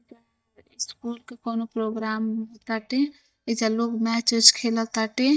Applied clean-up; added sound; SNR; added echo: neural mask model DeepFilterNet 3.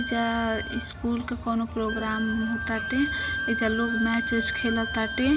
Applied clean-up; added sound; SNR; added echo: none; Wind instrument, woodwind instrument; 7 dB; reverberation time 0.4 s.